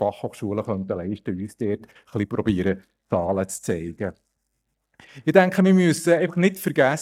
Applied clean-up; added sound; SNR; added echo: neural mask model DeepFilterNet 3.